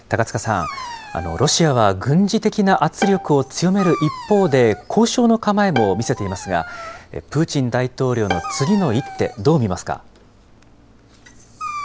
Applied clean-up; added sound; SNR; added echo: none; Bowed string instrument + Dog; 13 dB; none.